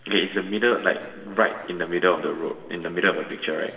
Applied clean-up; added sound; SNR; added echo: none; none; none; reverberation time 3.0 s.